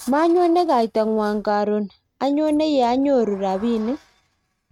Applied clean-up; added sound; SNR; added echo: neural mask model RNNoise.